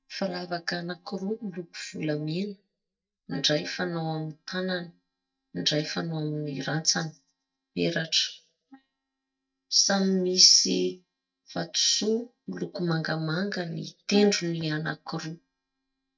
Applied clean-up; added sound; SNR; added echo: neural mask model DeepFilterNet 3.